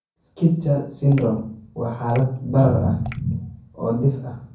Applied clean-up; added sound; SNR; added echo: none; Drip / Water; 18 dB; reverberation time 0.6 s.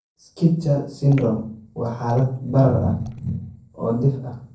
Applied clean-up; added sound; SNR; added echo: neural separator model SepFormer DNS4.